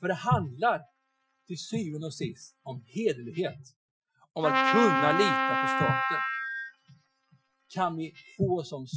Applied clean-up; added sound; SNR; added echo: classical method Wiener filter.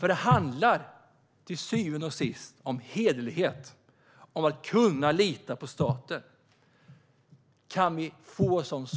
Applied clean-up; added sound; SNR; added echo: none; none; none; none.